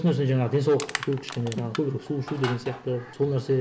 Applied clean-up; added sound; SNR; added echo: none; Crushing; 13 dB; none.